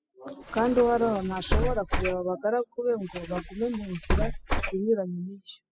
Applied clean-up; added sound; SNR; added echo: classical method spectral subtraction.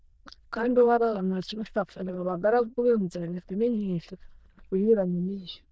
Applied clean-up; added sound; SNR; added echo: neural diffusion model UNIVERSE++.